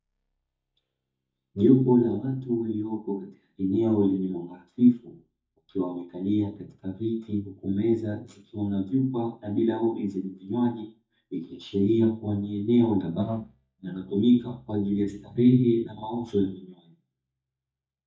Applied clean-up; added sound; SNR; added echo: neural mask model DeepFilterNet 3.